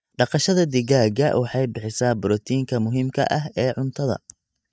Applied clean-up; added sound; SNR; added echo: neural mask model DeepFilterNet 3.